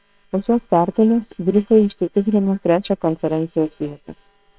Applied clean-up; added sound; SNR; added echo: neural separator model SepFormer WHAM!.